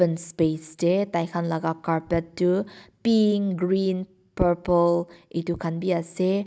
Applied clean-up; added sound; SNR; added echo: none; none; none; none.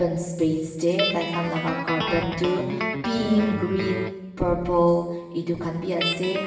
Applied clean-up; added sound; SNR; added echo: none; Guitar; 7 dB; reverberation time 1.1 s.